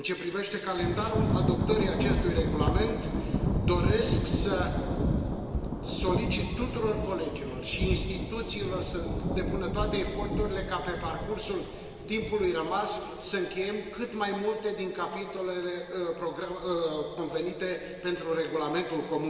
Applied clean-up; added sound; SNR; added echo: none; Thunder / Rain; 0 dB; reverberation time 2.8 s.